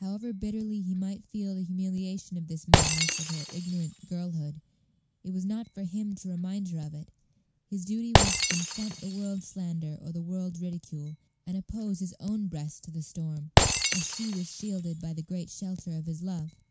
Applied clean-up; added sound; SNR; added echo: none; Shatter; -1 dB; none.